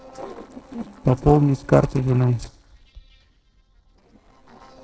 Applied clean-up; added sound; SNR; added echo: neural separator model SepFormer DNS4.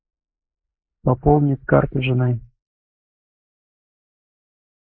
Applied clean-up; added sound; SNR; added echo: neural mask model Resemble Enhance denoiser.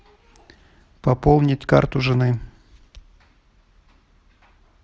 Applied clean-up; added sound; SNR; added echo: none; none; none; none.